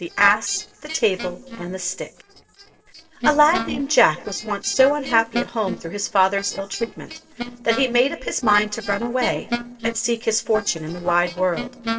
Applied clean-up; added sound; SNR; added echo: neural separator model SepFormer DNS4.